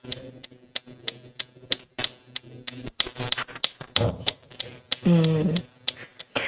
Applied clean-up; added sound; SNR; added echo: neural mask model RNNoise.